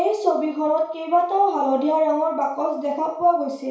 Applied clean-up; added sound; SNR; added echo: none; none; none; reverberation time 0.6 s.